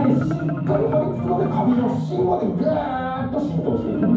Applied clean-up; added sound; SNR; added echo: none; Marimba, xylophone; 7 dB; reverberation time 0.9 s.